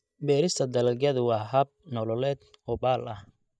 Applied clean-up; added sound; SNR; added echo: neural mask model DeepFilterNet 3.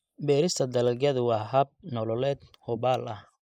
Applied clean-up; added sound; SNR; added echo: neural mask model Resemble Enhance denoiser.